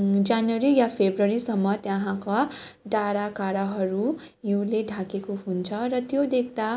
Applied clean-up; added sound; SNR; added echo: none; none; none; none.